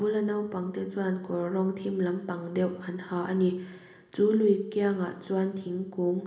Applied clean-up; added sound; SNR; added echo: none; none; none; reverberation time 1.0 s.